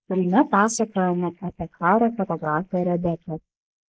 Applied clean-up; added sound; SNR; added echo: neural mask model Resemble Enhance denoiser.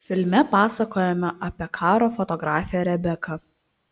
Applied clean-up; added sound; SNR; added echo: none; none; none; none.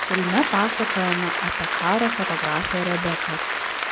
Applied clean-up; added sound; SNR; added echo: none; Applause; -1 dB; none.